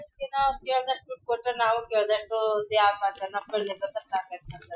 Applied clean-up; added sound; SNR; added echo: classical method Wiener filter.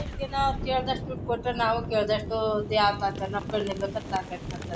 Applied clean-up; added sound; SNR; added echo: none; Boom; 7 dB; none.